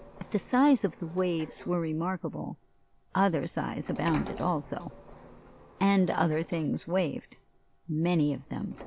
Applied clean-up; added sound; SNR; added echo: none; Sliding door; 18 dB; none.